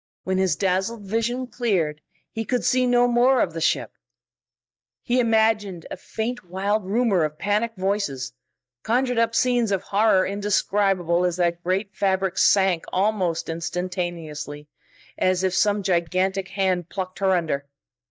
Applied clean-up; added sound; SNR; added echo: neural mask model DeepFilterNet 3.